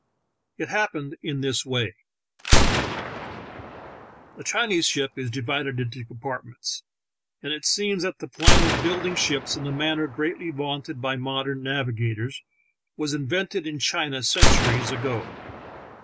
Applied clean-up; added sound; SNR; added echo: none; Gunshot, gunfire; -2 dB; none.